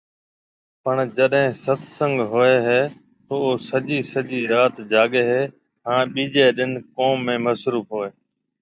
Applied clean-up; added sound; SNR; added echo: neural mask model DeepFilterNet 3.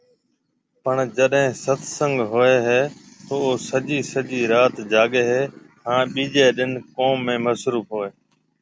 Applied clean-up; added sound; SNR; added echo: none; none; none; none.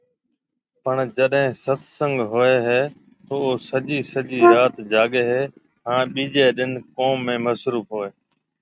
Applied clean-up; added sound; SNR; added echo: neural mask model RNNoise.